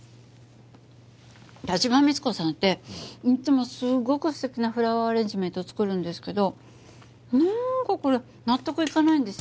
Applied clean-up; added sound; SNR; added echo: none; none; none; none.